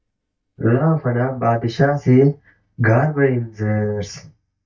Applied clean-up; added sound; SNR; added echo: neural mask model DeepFilterNet 3.